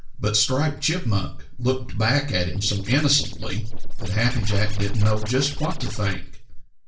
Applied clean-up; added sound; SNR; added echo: neural separator model SepFormer DNS4.